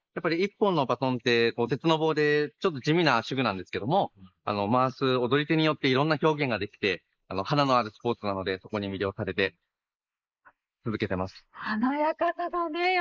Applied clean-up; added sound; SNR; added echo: neural mask model Resemble Enhance denoiser.